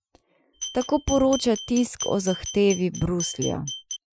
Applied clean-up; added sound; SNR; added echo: classical method Wiener filter.